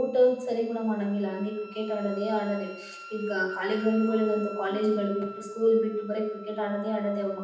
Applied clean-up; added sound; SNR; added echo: none; Wind instrument, woodwind instrument; 17 dB; reverberation time 0.9 s.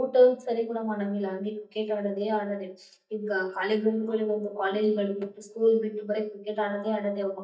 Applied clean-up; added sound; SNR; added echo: neural mask model DeepFilterNet 3.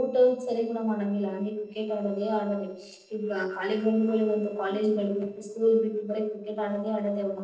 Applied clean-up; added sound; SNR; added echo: neural separator model SepFormer DNS4.